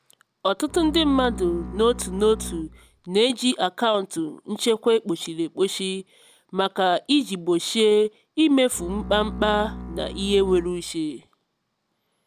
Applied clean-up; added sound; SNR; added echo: none; Bowed string instrument; 12 dB; none.